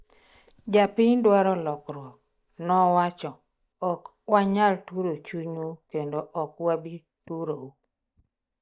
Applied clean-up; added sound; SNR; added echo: neural mask model DeepFilterNet 3.